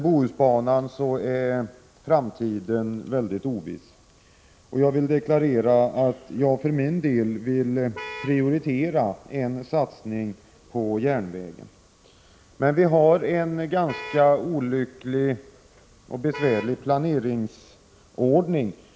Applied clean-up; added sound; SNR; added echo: none; Vehicle horn, car horn, honking; 14 dB; none.